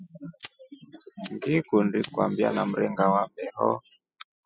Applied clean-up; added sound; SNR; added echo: classical method spectral subtraction.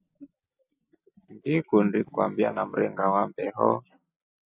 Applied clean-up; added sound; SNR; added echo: neural mask model DeepFilterNet 3.